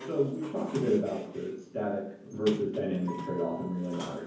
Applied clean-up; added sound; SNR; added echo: none; Sliding door; 13 dB; reverberation time 0.7 s.